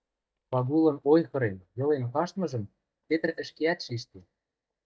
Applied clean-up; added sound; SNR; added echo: neural mask model DeepFilterNet 3.